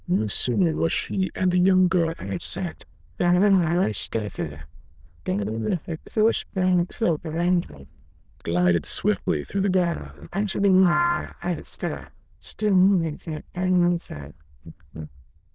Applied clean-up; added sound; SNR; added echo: neural diffusion model UNIVERSE++.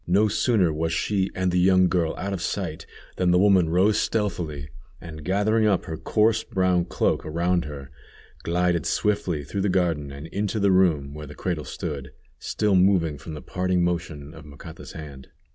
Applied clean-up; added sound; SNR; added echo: none; none; none; none.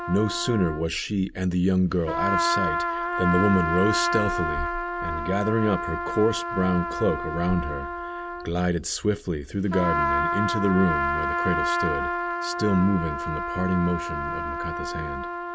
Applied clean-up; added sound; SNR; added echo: none; Trumpet; 2 dB; none.